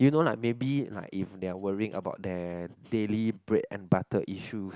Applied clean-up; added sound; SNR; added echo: none; none; none; none.